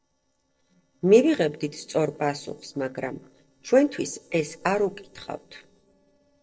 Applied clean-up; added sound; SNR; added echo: neural separator model SepFormer DNS4.